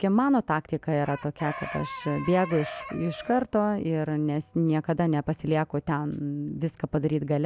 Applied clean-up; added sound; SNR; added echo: none; Chicken, rooster; 12 dB; none.